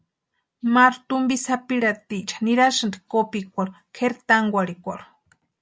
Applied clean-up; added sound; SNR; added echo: none; none; none; none.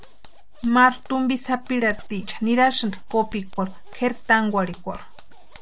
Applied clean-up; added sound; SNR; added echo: none; Zipper (clothing); 11 dB; none.